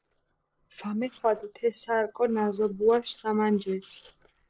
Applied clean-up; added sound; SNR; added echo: neural separator model SepFormer DNS4.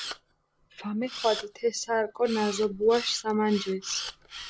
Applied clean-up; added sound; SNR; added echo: none; Camera; 12 dB; none.